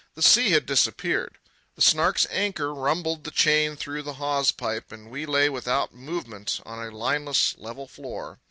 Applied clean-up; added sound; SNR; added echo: none; none; none; none.